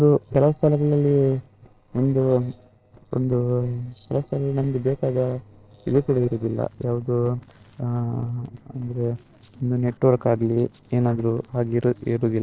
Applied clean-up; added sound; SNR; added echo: neural separator model SepFormer DNS4.